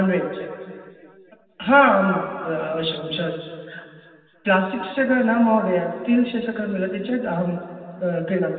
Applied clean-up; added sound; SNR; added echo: none; none; none; reverberation time 2.4 s.